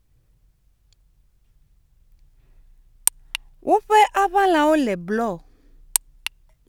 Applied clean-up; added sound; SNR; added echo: none; none; none; none.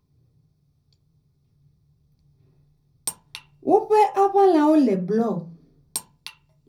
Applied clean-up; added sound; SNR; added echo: none; none; none; reverberation time 0.4 s.